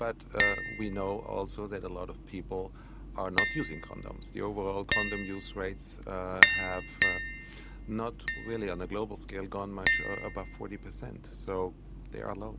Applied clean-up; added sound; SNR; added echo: none; Tap; -3 dB; none.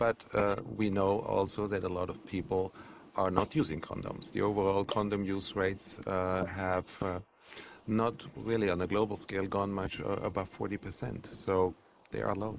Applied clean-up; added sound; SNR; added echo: neural mask model Resemble Enhance denoiser.